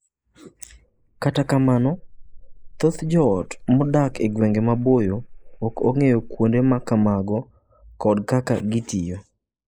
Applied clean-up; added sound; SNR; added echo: neural mask model Resemble Enhance denoiser.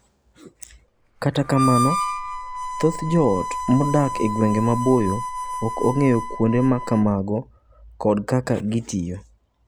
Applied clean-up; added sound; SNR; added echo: none; Harmonica; 8 dB; none.